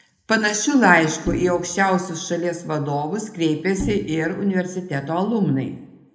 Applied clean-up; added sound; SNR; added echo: none; Bowed string instrument; 12 dB; reverberation time 0.7 s.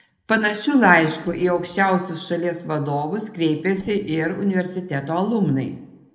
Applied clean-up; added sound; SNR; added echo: neural separator model SepFormer DNS4.